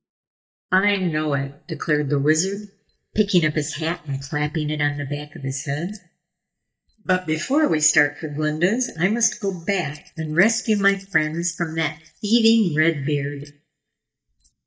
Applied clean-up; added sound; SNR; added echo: neural mask model DeepFilterNet 3.